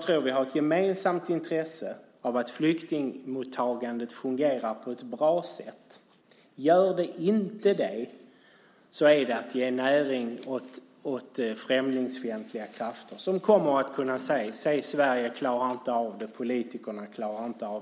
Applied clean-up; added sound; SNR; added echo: none; none; none; none.